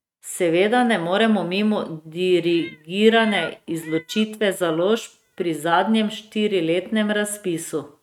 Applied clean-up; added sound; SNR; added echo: neural mask model RNNoise.